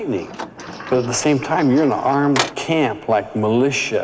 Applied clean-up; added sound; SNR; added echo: none; Sliding door; 10 dB; none.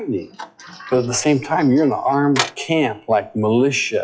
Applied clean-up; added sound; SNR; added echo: classical method log-MMSE.